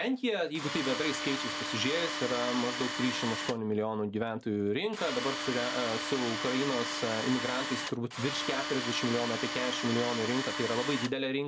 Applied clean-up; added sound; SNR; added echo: none; Tools; 3 dB; none.